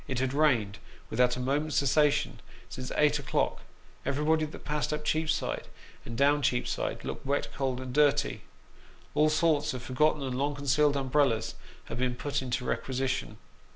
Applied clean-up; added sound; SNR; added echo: none; none; none; none.